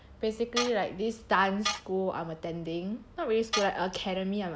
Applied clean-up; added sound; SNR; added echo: none; Tools; 6 dB; none.